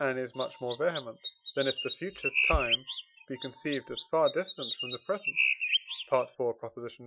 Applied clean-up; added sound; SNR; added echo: classical method Wiener filter.